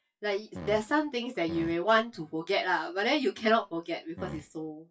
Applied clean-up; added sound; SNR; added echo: classical method WPE with log-MMSE.